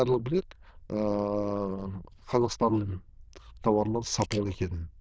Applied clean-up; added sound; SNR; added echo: neural diffusion model UNIVERSE++.